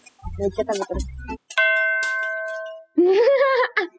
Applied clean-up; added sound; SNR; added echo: classical method spectral subtraction.